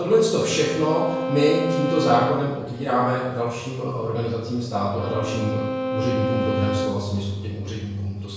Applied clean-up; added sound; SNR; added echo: none; Bowed string instrument; 4 dB; reverberation time 1.0 s.